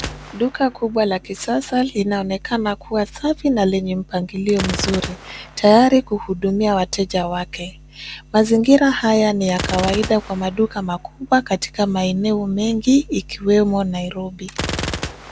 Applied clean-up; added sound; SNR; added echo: none; Gunshot, gunfire; 14 dB; none.